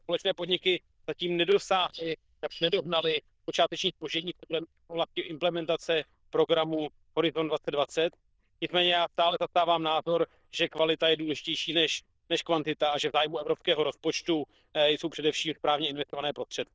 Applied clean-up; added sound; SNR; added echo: neural diffusion model UNIVERSE++.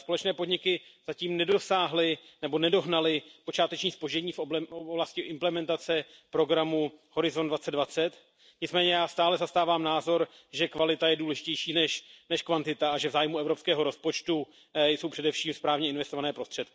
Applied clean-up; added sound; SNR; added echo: none; none; none; none.